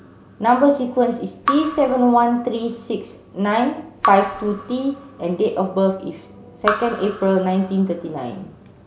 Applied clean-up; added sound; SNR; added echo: none; Raindrop / Drip; 11 dB; none.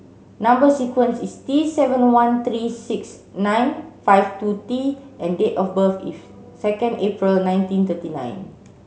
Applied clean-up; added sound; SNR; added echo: none; none; none; none.